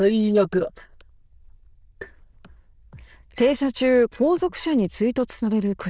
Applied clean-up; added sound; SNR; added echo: neural diffusion model UNIVERSE++.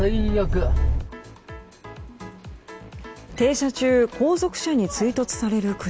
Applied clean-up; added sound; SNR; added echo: none; none; none; none.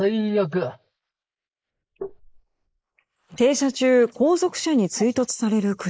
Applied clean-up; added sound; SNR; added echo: neural mask model Resemble Enhance denoiser.